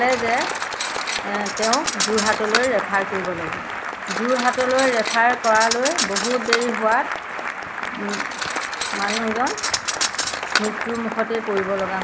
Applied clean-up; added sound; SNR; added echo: none; Applause / Cheering + Cutlery, silverware; 2 dB; none.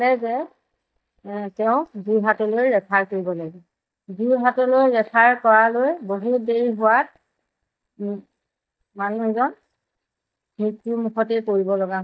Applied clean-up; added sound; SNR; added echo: neural mask model DeepFilterNet 3.